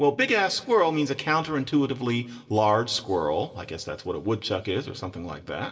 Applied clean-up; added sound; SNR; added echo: none; none; none; reverberation time 1.4 s.